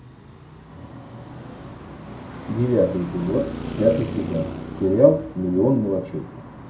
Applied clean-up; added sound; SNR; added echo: none; Traffic noise, roadway noise; 12 dB; reverberation time 0.4 s.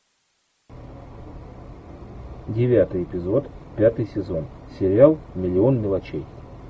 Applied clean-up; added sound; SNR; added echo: none; none; none; none.